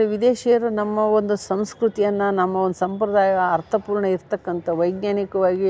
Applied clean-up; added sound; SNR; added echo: none; none; none; none.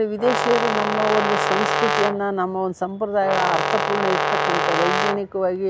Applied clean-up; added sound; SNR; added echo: none; Brass instrument; -1 dB; none.